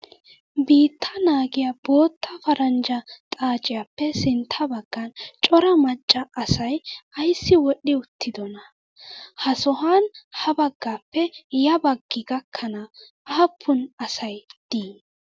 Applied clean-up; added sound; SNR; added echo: none; none; none; none.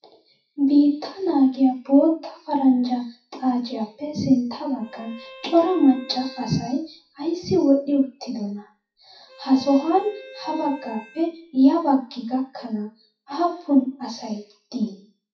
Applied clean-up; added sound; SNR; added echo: classical method WPE with log-MMSE.